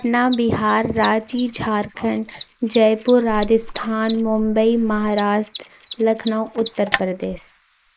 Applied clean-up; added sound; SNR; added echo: neural mask model Resemble Enhance denoiser.